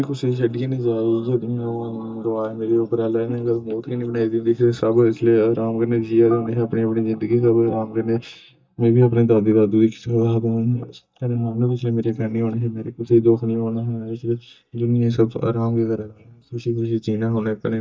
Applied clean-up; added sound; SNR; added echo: neural mask model DeepFilterNet 3.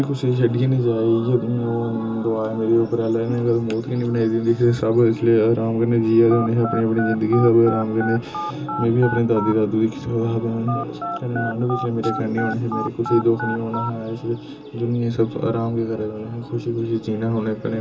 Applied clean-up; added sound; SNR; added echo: none; Telephone; 9 dB; reverberation time 0.2 s.